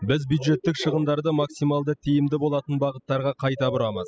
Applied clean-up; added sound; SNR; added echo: classical method spectral subtraction.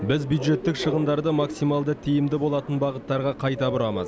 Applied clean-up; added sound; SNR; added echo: none; Subway, metro, underground; 11 dB; none.